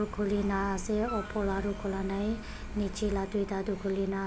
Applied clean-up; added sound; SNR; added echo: none; Wind instrument, woodwind instrument; 16 dB; none.